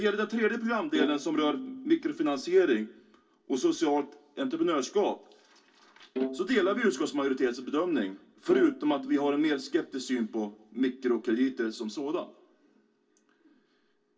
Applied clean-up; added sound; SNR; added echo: none; Bowed string instrument; 10 dB; reverberation time 0.2 s.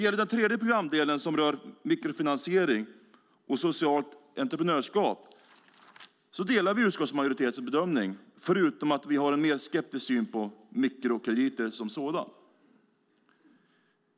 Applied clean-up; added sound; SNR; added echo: none; none; none; none.